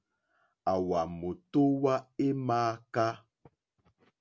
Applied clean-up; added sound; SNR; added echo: none; none; none; none.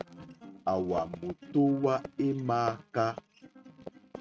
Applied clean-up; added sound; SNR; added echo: neural mask model RNNoise.